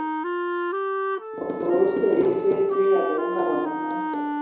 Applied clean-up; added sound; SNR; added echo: none; Wind instrument, woodwind instrument; 4 dB; reverberation time 1.0 s.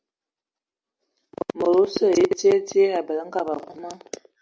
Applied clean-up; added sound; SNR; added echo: none; none; none; none.